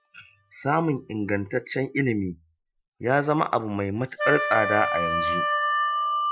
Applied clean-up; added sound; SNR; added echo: classical method Wiener filter.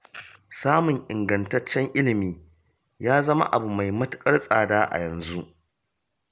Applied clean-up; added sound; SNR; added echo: none; none; none; none.